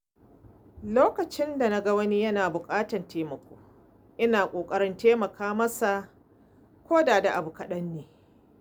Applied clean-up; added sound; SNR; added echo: none; none; none; none.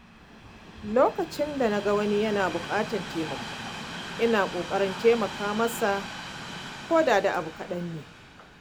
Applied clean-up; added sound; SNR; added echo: none; Train; 11 dB; none.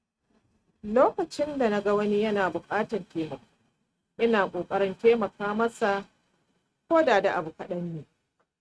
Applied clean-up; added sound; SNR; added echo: neural mask model RNNoise.